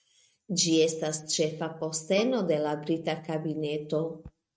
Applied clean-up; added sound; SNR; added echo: neural mask model RNNoise.